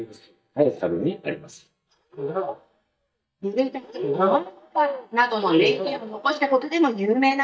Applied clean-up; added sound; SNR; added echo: neural mask model DeepFilterNet 3.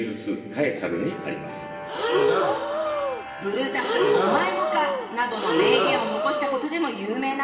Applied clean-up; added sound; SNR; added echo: none; Breathing; -3 dB; reverberation time 2.5 s.